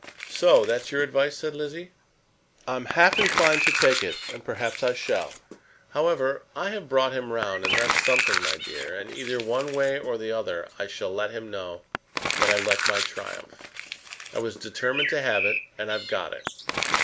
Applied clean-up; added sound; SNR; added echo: none; Bird + Crumpling, crinkling; 3 dB; none.